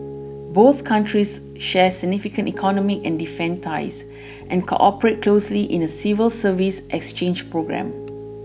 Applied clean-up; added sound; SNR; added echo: none; Piano; 14 dB; none.